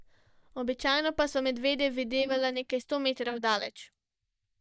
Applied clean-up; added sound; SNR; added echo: neural mask model DeepFilterNet 3.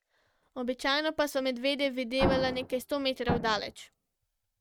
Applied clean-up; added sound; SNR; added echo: neural mask model RNNoise.